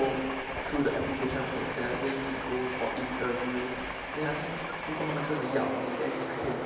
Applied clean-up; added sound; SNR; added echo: none; Train; 2 dB; reverberation time 1.0 s.